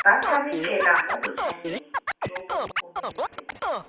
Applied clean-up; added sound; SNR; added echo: none; Scratching (performance technique); 3 dB; reverberation time 0.6 s.